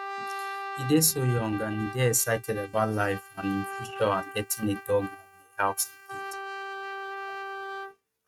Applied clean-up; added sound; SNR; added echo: neural mask model RNNoise.